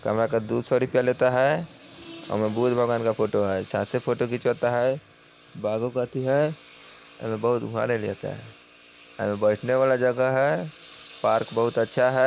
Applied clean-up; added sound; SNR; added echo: none; Engine; 18 dB; none.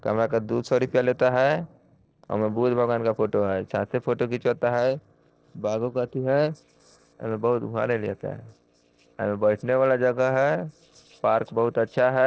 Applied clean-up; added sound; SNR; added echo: neural separator model SepFormer DNS4.